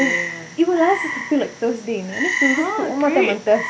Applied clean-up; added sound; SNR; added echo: none; Frog; 6 dB; none.